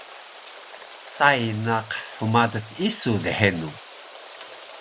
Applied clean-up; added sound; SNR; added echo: none; Rain; 17 dB; none.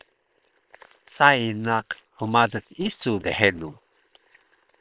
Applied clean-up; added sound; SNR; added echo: neural separator model SepFormer WHAM!.